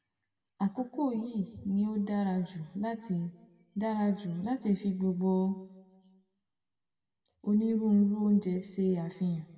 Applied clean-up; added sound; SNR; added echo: none; none; none; reverberation time 1.1 s.